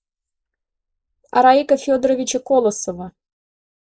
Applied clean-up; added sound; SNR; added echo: neural mask model Resemble Enhance denoiser.